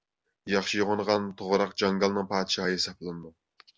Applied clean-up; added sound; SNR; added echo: none; none; none; none.